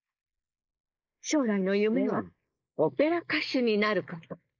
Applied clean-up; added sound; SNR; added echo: neural mask model Resemble Enhance denoiser.